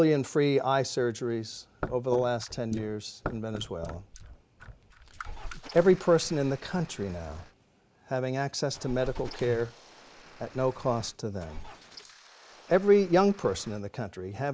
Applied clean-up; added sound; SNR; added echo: neural mask model Resemble Enhance denoiser.